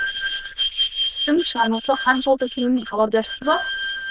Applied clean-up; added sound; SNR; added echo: neural diffusion model UNIVERSE++.